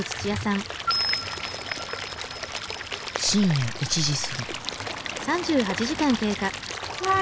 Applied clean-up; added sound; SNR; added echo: none; Stream / Liquid; 6 dB; none.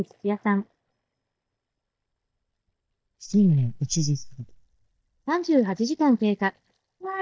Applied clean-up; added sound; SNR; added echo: neural mask model DeepFilterNet 3.